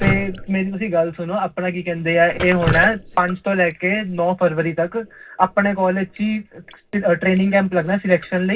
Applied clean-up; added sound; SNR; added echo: none; Drip; 12 dB; reverberation time 0.4 s.